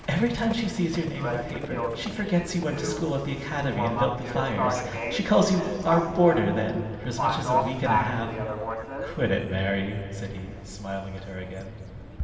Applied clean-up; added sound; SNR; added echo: none; Livestock, farm animals, working animals; 5 dB; reverberation time 2.6 s.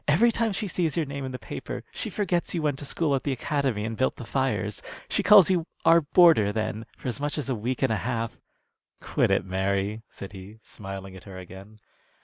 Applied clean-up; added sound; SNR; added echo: none; none; none; none.